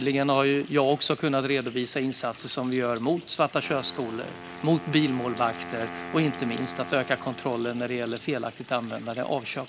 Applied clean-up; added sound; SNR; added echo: none; Water tap, faucet + Wind instrument, woodwind instrument; 14 dB; none.